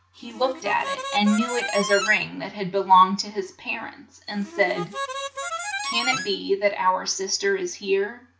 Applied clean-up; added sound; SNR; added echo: none; Harmonica; 7 dB; none.